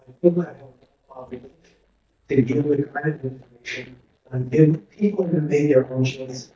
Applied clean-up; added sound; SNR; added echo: neural mask model DeepFilterNet 3.